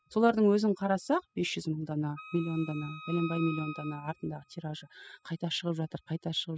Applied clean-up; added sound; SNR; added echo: classical method spectral subtraction.